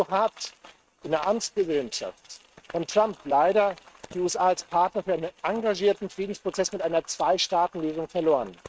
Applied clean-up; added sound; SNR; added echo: neural mask model RNNoise.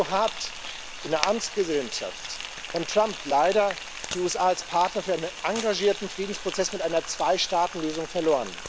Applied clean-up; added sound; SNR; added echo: none; Frying (food); 10 dB; none.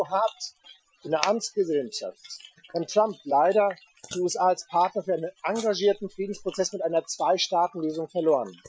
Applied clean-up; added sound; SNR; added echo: classical method Wiener filter.